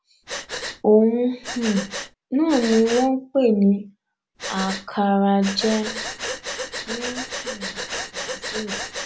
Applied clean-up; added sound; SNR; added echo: none; Breathing; 10 dB; none.